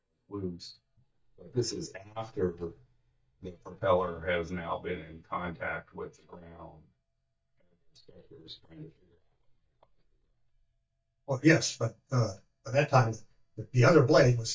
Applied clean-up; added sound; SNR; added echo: neural mask model DeepFilterNet 3.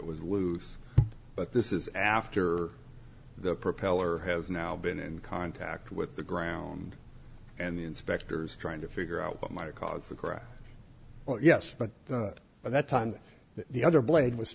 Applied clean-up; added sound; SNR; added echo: none; none; none; none.